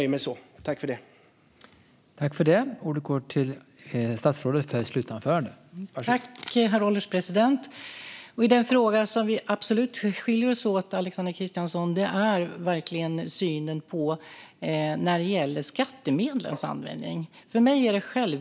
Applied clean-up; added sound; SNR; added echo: none; Tap; 19 dB; none.